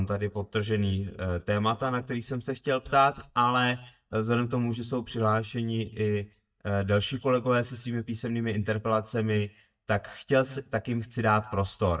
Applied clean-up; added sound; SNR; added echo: neural mask model DeepFilterNet 3.